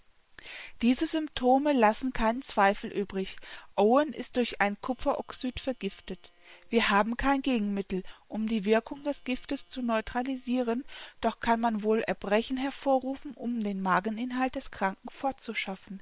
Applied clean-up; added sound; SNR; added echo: neural separator model SepFormer WHAM!.